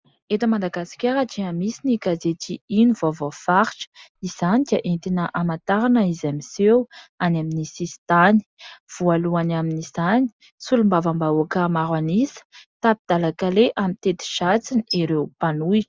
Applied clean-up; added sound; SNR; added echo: neural mask model Resemble Enhance denoiser.